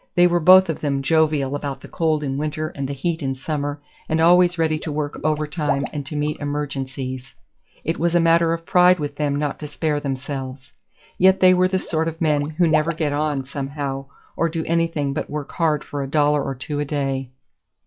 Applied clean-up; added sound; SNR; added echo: classical method log-MMSE.